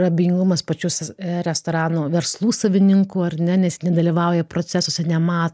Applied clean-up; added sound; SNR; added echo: none; none; none; none.